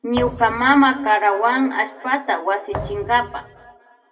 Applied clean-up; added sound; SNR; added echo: none; Thump, thud; 14 dB; reverberation time 1.2 s.